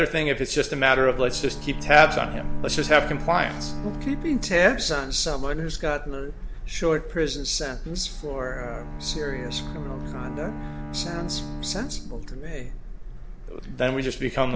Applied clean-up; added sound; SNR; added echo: none; Bowed string instrument; 13 dB; none.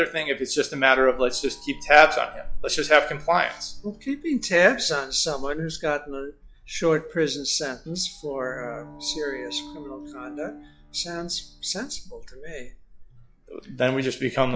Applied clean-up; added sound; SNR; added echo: classical method log-MMSE.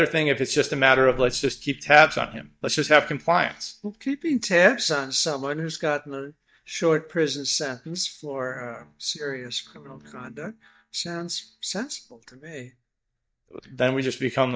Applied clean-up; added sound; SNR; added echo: neural mask model DeepFilterNet 3.